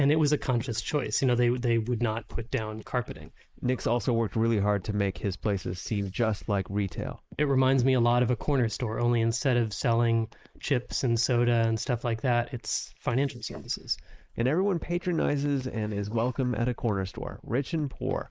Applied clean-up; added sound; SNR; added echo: neural mask model Resemble Enhance denoiser.